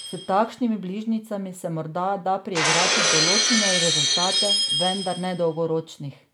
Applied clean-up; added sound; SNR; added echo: none; Shatter; -1 dB; none.